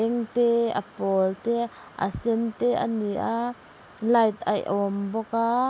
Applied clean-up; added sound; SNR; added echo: none; none; none; none.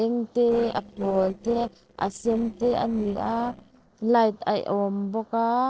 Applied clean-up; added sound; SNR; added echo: neural separator model SepFormer DNS4.